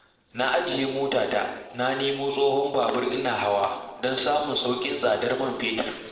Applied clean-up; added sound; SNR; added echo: neural separator model SepFormer DNS4.